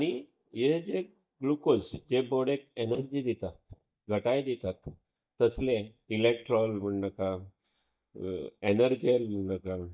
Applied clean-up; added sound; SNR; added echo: neural mask model DeepFilterNet 3.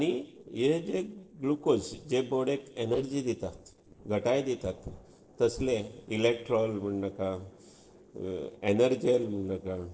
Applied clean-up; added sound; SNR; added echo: neural separator model SepFormer DNS4.